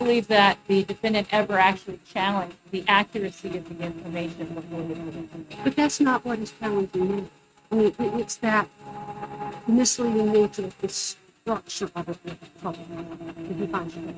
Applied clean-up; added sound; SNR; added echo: neural mask model RNNoise.